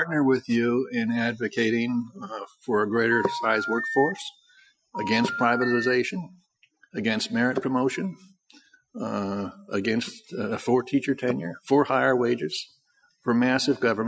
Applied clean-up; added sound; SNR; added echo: classical method Wiener filter.